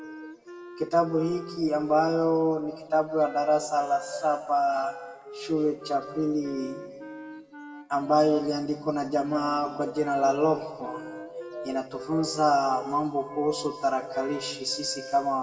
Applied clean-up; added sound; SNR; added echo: none; Wind instrument, woodwind instrument; 17 dB; reverberation time 1.2 s.